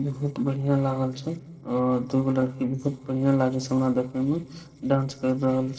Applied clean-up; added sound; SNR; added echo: neural separator model SepFormer DNS4.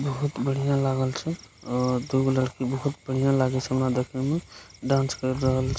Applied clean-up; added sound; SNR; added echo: none; none; none; none.